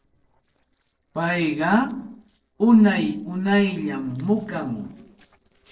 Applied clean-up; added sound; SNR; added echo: neural separator model SepFormer DNS4.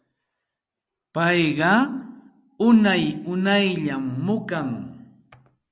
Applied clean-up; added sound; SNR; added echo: none; none; none; none.